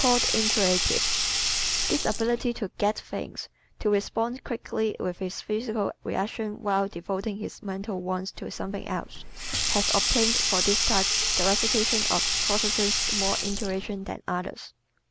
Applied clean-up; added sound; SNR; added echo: none; Sink (filling or washing); 0 dB; none.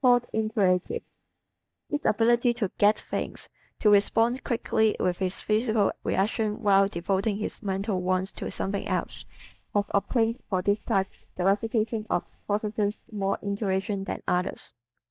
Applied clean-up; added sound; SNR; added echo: neural mask model DeepFilterNet 3.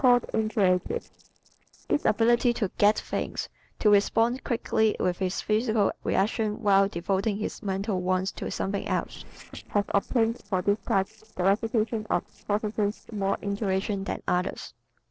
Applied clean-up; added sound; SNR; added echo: neural separator model SepFormer DNS4.